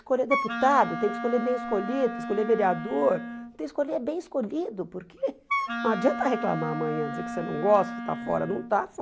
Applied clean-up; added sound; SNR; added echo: none; Wind instrument, woodwind instrument; 6 dB; none.